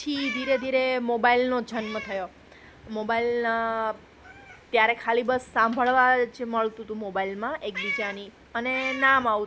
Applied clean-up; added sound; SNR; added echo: none; Meow; 15 dB; none.